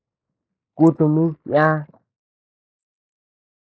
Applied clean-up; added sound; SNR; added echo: neural mask model Resemble Enhance denoiser.